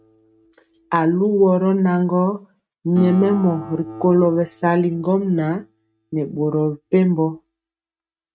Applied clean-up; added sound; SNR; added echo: neural mask model RNNoise.